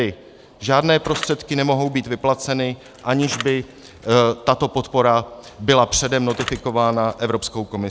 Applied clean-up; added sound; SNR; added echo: none; Bicycle; 18 dB; none.